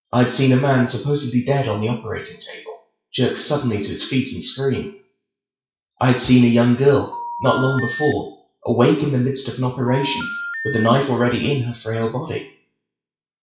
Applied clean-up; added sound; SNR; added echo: classical method WPE with log-MMSE.